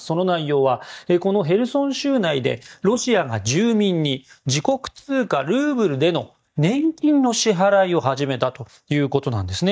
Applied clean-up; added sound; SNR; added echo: neural mask model DeepFilterNet 3.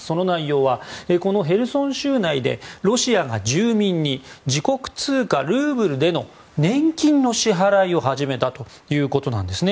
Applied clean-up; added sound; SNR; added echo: none; none; none; none.